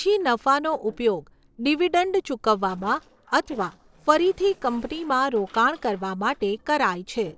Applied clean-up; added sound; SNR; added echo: neural separator model SepFormer DNS4.